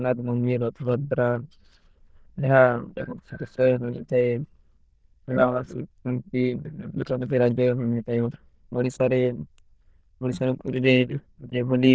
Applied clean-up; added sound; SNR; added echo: neural diffusion model UNIVERSE++.